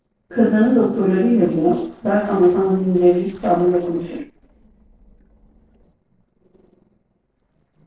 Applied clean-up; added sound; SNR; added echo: neural separator model SepFormer DNS4.